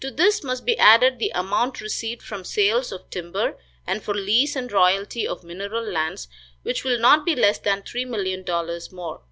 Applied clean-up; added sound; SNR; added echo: none; none; none; none.